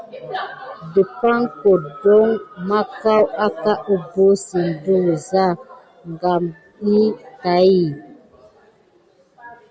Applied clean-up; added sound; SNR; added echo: none; none; none; none.